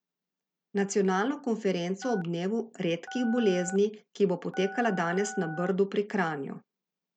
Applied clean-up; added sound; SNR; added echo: none; Telephone; 14 dB; none.